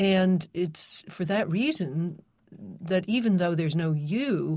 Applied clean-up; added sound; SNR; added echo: none; none; none; none.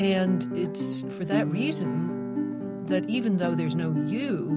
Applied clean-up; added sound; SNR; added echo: none; Guitar; 2 dB; none.